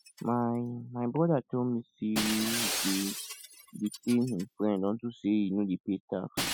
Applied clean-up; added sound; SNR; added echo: classical method spectral subtraction.